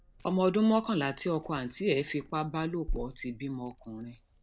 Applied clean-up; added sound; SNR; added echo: none; Liquid; 13 dB; none.